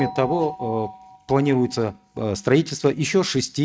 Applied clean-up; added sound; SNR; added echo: neural mask model RNNoise.